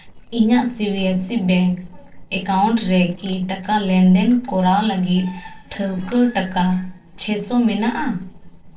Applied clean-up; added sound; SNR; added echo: neural separator model SepFormer DNS4.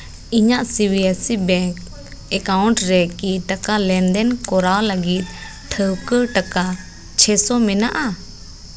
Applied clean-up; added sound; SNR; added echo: none; none; none; none.